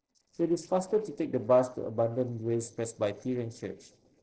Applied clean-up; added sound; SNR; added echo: neural separator model SepFormer DNS4.